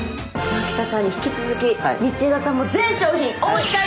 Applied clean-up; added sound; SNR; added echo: none; none; none; none.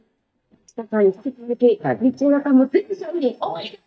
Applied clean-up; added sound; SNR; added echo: neural mask model DeepFilterNet 3.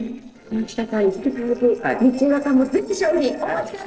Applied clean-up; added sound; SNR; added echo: neural separator model SepFormer DNS4.